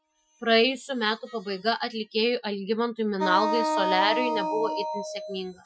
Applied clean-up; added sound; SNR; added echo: classical method Wiener filter.